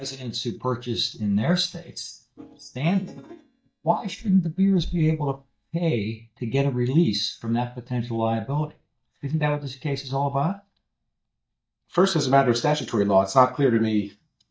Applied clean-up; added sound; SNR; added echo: neural mask model DeepFilterNet 3.